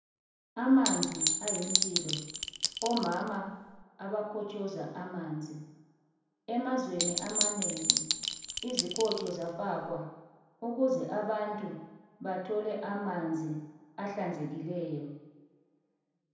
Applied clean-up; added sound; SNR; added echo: none; Chink, clink; -2 dB; reverberation time 0.8 s.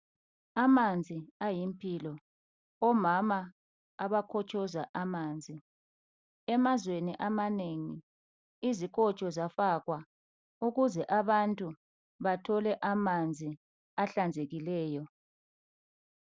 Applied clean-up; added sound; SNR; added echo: none; none; none; none.